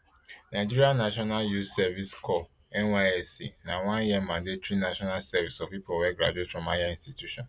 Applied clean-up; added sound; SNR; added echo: none; none; none; none.